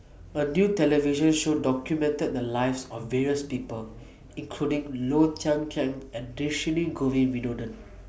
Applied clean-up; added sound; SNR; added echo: none; none; none; none.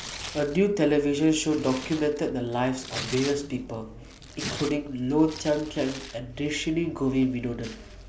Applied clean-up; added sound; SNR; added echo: none; Tearing; 14 dB; none.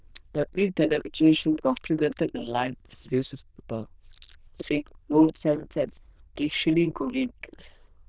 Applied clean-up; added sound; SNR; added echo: neural diffusion model UNIVERSE++.